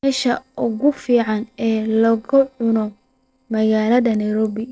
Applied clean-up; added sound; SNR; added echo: neural separator model SepFormer DNS4.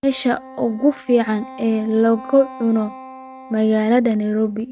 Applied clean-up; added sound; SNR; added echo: neural mask model RNNoise.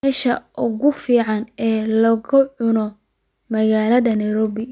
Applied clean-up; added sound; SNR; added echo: none; none; none; none.